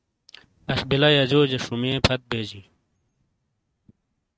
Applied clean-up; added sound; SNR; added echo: neural mask model RNNoise.